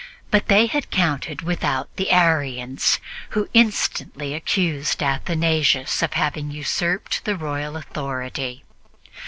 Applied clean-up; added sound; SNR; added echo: none; none; none; none.